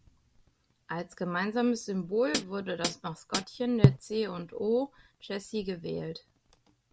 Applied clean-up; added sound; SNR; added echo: none; Hi-hat; -4 dB; none.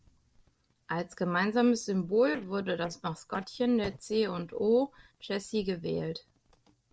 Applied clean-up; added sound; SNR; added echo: neural separator model SepFormer DNS4.